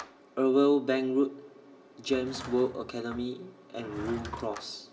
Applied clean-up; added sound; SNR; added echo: none; Drawer open or close / Wood; 16 dB; reverberation time 0.6 s.